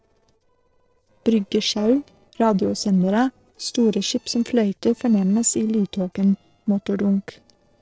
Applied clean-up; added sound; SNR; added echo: neural separator model SepFormer DNS4.